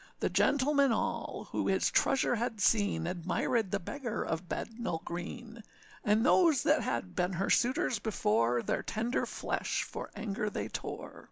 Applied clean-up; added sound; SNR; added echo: none; none; none; none.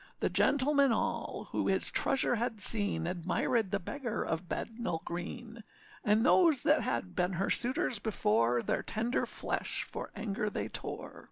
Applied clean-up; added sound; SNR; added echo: neural mask model Resemble Enhance denoiser.